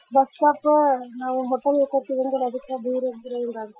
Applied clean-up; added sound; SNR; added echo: classical method Wiener filter.